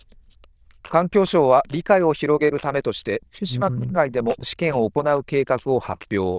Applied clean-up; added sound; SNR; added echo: neural diffusion model UNIVERSE++.